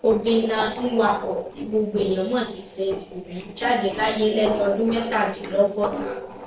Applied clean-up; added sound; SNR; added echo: neural separator model SepFormer DNS4.